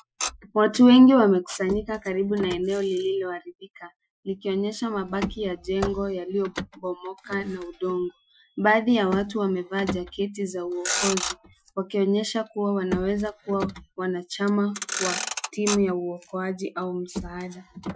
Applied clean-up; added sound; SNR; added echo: classical method Wiener filter.